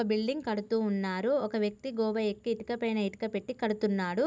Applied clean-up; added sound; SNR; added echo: none; none; none; none.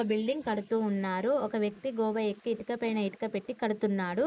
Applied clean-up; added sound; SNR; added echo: neural mask model Resemble Enhance denoiser.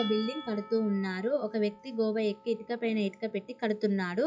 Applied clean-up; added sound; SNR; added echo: classical method log-MMSE.